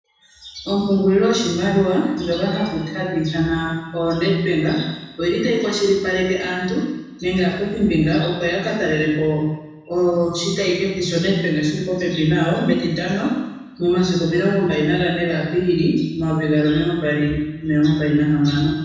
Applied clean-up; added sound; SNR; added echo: none; none; none; reverberation time 1.1 s.